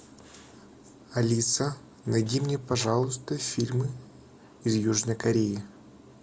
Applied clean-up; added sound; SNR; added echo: none; none; none; none.